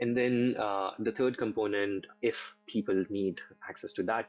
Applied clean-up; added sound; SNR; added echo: classical method log-MMSE.